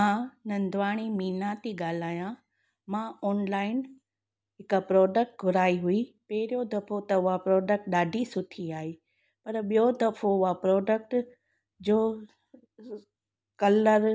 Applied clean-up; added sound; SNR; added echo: none; none; none; none.